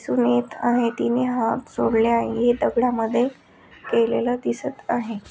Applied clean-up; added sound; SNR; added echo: none; none; none; none.